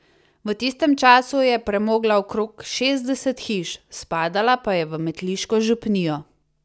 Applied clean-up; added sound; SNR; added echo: none; none; none; none.